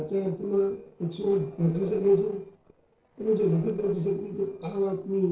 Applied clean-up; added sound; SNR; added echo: neural separator model SepFormer DNS4.